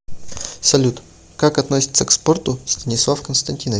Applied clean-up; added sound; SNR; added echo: none; none; none; none.